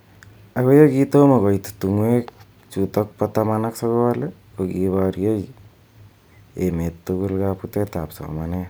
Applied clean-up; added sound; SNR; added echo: none; none; none; none.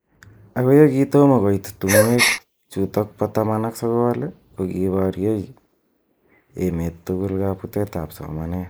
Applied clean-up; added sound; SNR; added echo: neural mask model Resemble Enhance denoiser.